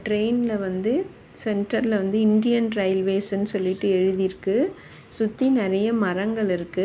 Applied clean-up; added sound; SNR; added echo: none; none; none; none.